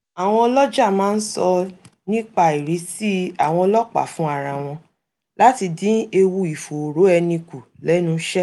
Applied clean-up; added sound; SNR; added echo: none; none; none; none.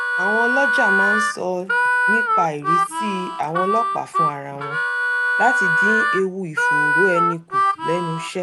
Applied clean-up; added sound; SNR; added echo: none; Harmonica; -5 dB; none.